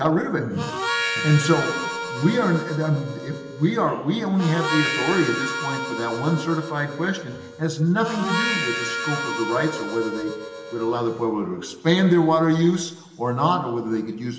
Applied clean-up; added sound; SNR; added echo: none; Harmonica; 6 dB; reverberation time 1.2 s.